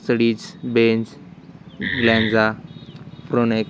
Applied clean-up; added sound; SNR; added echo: none; Wood; 4 dB; none.